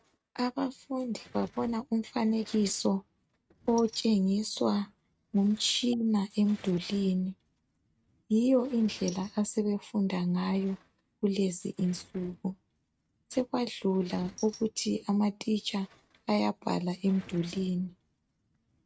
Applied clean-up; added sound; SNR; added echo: neural mask model RNNoise.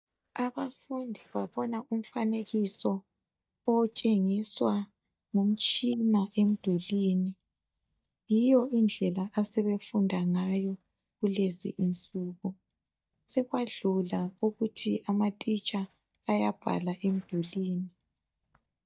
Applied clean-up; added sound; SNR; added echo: neural mask model DeepFilterNet 3.